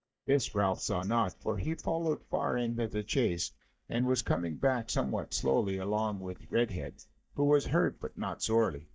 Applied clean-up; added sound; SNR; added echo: neural mask model DeepFilterNet 3.